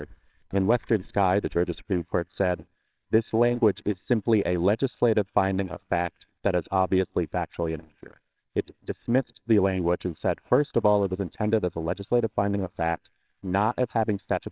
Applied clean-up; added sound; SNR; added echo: neural separator model SepFormer WHAMR!.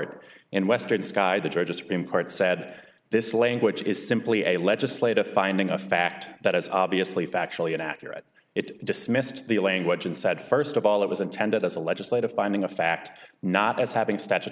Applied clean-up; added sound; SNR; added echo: none; none; none; none.